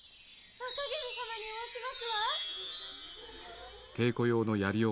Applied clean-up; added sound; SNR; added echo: none; Chime; -3 dB; none.